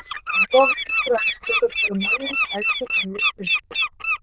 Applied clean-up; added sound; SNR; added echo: neural diffusion model UNIVERSE++.